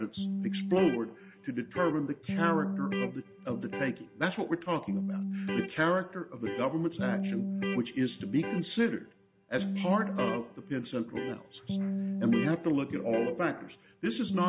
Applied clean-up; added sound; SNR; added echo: none; Electric guitar; 4 dB; none.